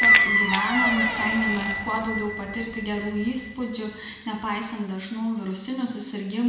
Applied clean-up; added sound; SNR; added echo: none; Squeak / Bell; -2 dB; reverberation time 1.0 s.